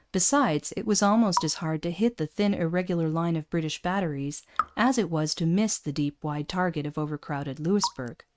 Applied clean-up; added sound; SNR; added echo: neural mask model RNNoise.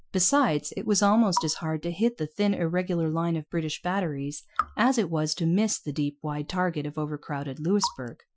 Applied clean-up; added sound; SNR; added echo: classical method Wiener filter.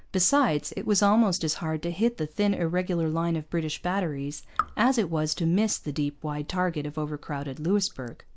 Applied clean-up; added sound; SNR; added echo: neural mask model Resemble Enhance denoiser.